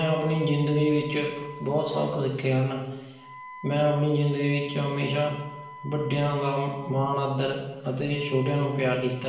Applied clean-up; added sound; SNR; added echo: none; Wind instrument, woodwind instrument; 18 dB; reverberation time 0.9 s.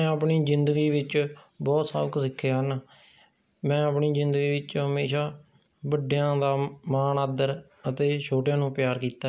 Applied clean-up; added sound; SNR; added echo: none; none; none; none.